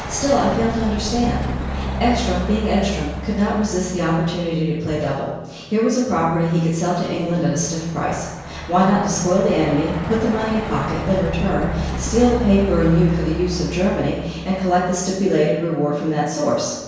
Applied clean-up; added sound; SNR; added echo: none; Truck; 9 dB; reverberation time 1.0 s.